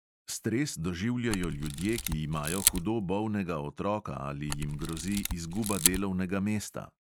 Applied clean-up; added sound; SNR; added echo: none; Camera; 2 dB; none.